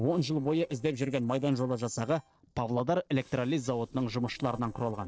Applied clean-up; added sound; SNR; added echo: neural separator model SepFormer DNS4.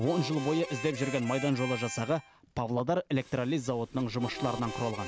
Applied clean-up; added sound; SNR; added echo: none; Harmonica; 11 dB; none.